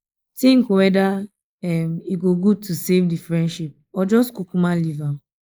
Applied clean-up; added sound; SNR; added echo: neural mask model Resemble Enhance denoiser.